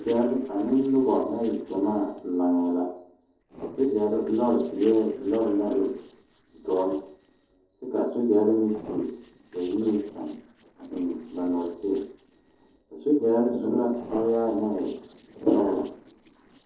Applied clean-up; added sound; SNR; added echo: neural separator model SepFormer DNS4.